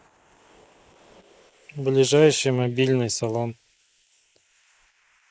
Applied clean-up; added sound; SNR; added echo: neural mask model Resemble Enhance denoiser.